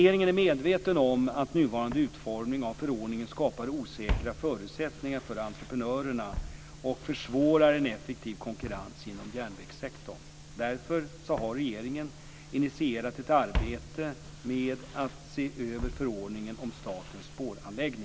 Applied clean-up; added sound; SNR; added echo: none; Walk, footsteps; 12 dB; none.